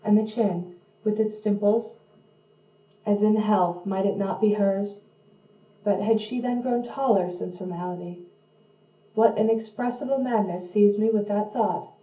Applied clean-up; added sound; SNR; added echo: none; none; none; reverberation time 0.3 s.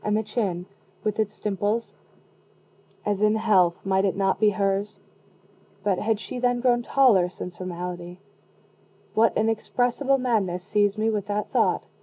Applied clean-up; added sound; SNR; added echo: none; none; none; none.